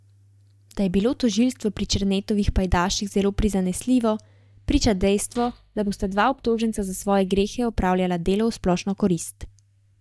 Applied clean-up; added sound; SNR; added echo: neural mask model DeepFilterNet 3.